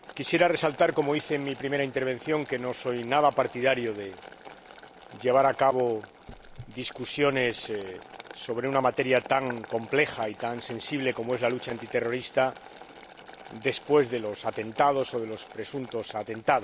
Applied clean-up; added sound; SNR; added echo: none; Boiling; 18 dB; none.